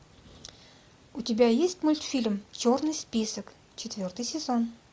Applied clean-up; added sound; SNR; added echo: none; none; none; none.